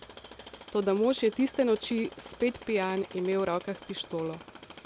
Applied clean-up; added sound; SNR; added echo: none; Tools; 16 dB; none.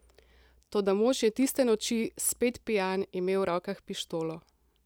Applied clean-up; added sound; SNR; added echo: none; none; none; none.